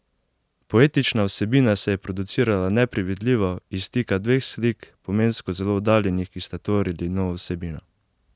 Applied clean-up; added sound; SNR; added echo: none; none; none; none.